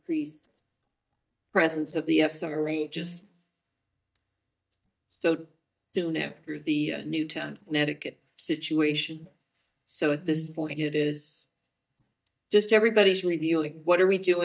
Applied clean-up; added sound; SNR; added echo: neural mask model DeepFilterNet 3.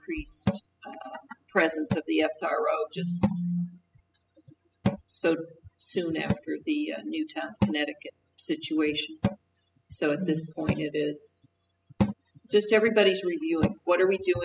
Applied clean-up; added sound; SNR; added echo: classical method spectral subtraction.